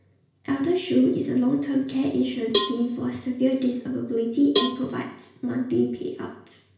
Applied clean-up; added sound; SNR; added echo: none; Cowbell; 5 dB; reverberation time 0.5 s.